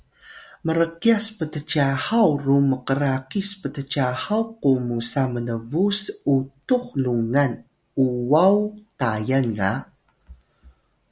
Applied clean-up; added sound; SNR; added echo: none; none; none; none.